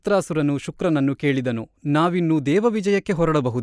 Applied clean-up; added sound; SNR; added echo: none; none; none; none.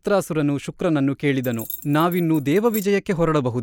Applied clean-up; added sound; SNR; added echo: none; Keys jangling; 16 dB; none.